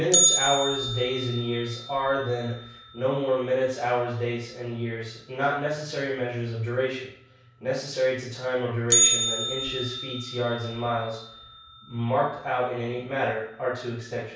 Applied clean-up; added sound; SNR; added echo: none; Bell; 2 dB; reverberation time 0.6 s.